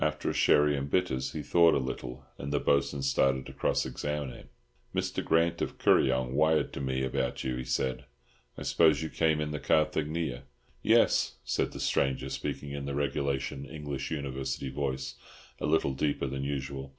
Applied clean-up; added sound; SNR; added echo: none; none; none; none.